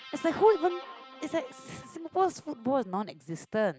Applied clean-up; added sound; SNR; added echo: none; Guitar; 18 dB; none.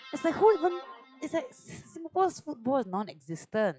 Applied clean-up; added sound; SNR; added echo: classical method log-MMSE.